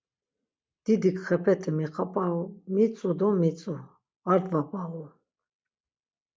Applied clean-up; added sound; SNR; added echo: none; none; none; none.